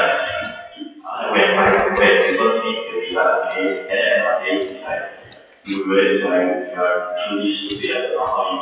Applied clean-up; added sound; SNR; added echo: classical method WPE with log-MMSE.